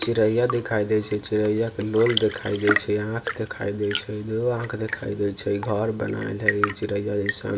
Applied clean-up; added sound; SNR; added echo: none; Tap / Fill (with liquid) / Trickle, dribble / Chirp, tweet / Engine; 8 dB; reverberation time 0.2 s.